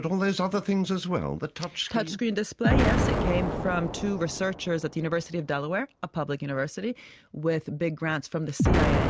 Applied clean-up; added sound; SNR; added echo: none; Explosion; 2 dB; none.